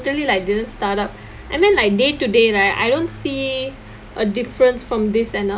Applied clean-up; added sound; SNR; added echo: none; none; none; none.